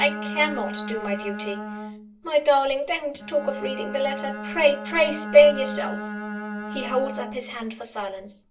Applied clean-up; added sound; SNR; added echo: none; Bowed string instrument; 10 dB; reverberation time 0.2 s.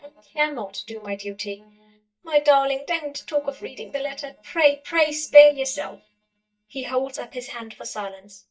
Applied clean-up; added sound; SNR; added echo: neural mask model DeepFilterNet 3.